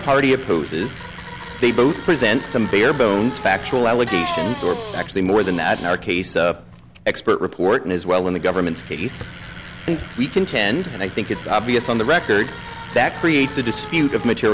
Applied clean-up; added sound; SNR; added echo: none; Bicycle; 12 dB; none.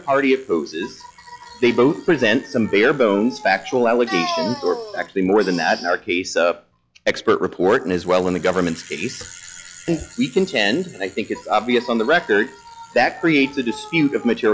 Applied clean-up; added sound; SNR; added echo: classical method log-MMSE.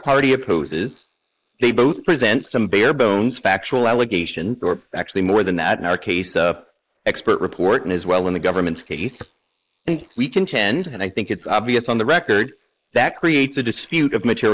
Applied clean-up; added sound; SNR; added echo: neural mask model Resemble Enhance denoiser.